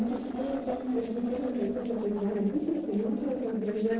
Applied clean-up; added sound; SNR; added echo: neural separator model SepFormer DNS4.